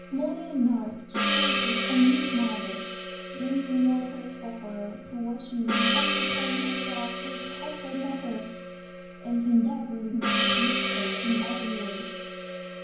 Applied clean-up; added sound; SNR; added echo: none; Gong; 1 dB; reverberation time 0.9 s.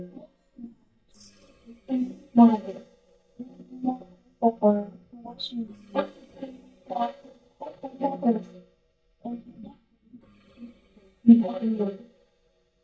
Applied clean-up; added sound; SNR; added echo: neural mask model DeepFilterNet 3.